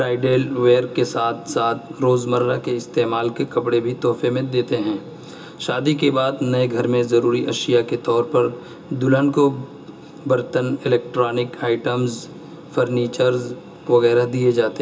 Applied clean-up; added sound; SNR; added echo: none; none; none; reverberation time 0.2 s.